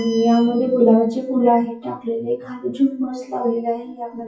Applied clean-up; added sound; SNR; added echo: classical method WPE with log-MMSE.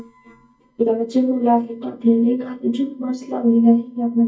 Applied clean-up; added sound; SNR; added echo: neural mask model DeepFilterNet 3.